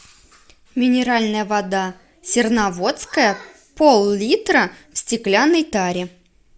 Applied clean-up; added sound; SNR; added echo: none; none; none; none.